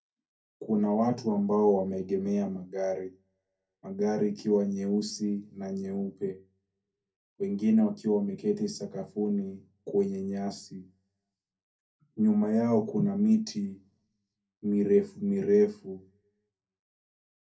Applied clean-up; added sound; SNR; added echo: none; none; none; reverberation time 0.3 s.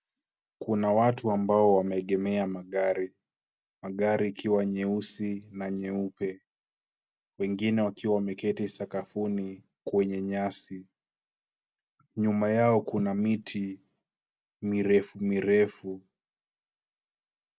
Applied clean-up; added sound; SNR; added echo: none; none; none; none.